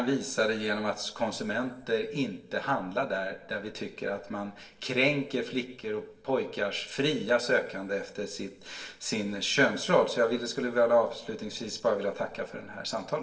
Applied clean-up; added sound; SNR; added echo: none; none; none; reverberation time 1.3 s.